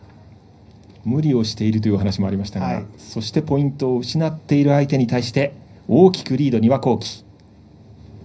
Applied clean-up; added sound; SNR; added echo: none; none; none; reverberation time 0.5 s.